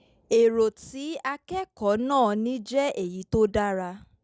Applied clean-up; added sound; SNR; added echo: none; none; none; none.